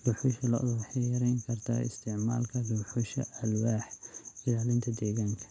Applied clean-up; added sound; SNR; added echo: none; none; none; none.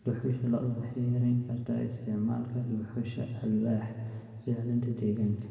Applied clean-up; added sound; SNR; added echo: none; none; none; reverberation time 1.9 s.